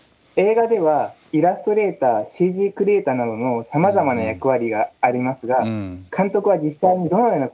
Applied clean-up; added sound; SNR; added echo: none; none; none; none.